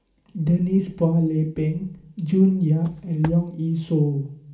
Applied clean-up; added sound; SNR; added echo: none; Walk, footsteps; 16 dB; reverberation time 0.4 s.